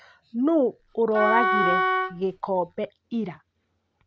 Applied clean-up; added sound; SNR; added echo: none; Wind instrument, woodwind instrument; -1 dB; none.